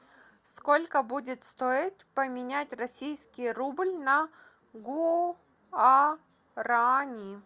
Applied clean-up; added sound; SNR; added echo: none; none; none; none.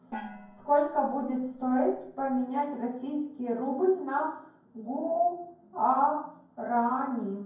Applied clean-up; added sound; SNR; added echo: none; Gong; 17 dB; reverberation time 0.9 s.